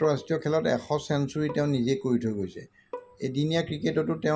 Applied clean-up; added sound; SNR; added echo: none; Bowed string instrument; 20 dB; none.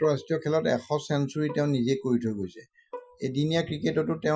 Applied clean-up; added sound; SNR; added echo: classical method Wiener filter.